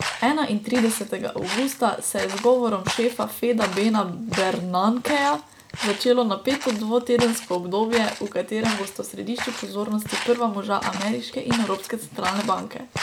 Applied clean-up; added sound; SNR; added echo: none; Walk, footsteps; 10 dB; none.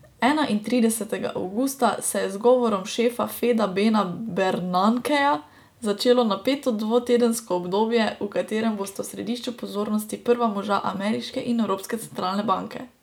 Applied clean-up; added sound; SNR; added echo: none; none; none; none.